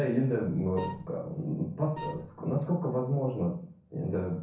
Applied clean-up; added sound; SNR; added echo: none; Wind instrument, woodwind instrument; 11 dB; reverberation time 0.6 s.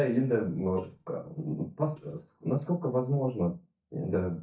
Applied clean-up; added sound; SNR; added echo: neural mask model DeepFilterNet 3.